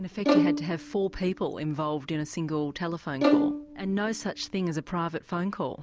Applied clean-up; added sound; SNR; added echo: none; Bowed string instrument; -1 dB; none.